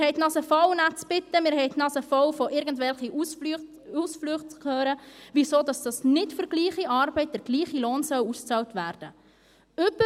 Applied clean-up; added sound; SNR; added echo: none; none; none; none.